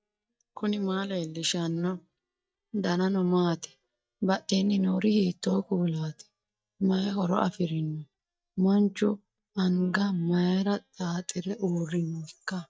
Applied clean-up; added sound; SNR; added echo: neural mask model DeepFilterNet 3.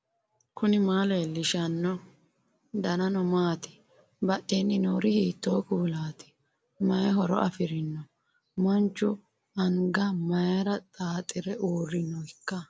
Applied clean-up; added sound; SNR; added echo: none; none; none; none.